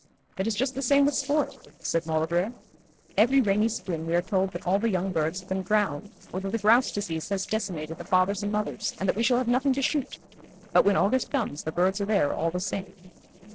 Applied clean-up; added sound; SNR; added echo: neural separator model SepFormer DNS4.